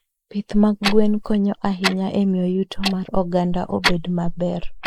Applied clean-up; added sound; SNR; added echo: neural mask model Resemble Enhance denoiser.